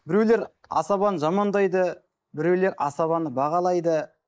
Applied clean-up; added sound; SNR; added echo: neural mask model Resemble Enhance denoiser.